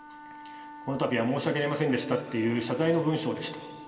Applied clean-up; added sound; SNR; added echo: none; Wind instrument, woodwind instrument; 16 dB; reverberation time 2.2 s.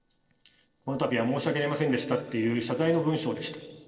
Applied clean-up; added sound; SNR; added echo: neural separator model SepFormer DNS4.